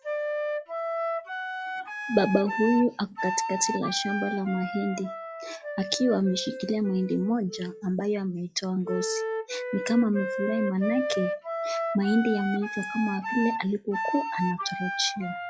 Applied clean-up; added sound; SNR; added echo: classical method log-MMSE.